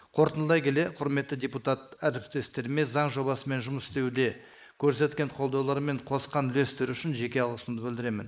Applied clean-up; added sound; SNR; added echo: neural mask model Resemble Enhance denoiser.